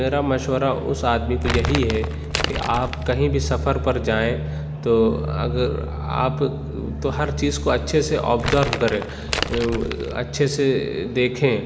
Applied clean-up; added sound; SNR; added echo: none; Crumpling, crinkling; 6 dB; none.